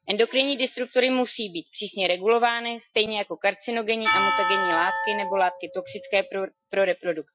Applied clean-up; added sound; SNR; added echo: classical method Wiener filter.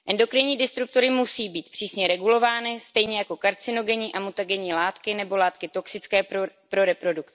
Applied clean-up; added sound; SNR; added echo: none; none; none; none.